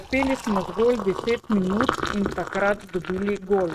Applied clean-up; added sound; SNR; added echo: neural mask model RNNoise.